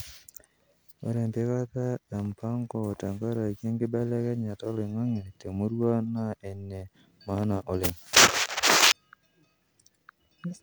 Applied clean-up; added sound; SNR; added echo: none; none; none; none.